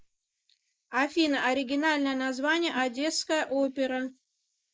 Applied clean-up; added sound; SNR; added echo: neural mask model Resemble Enhance denoiser.